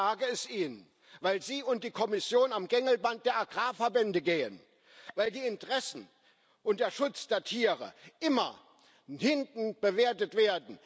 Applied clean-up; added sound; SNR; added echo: none; none; none; none.